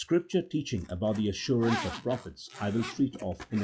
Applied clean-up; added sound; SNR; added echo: classical method log-MMSE.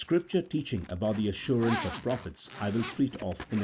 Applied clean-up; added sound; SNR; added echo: none; Zipper (clothing); 12 dB; none.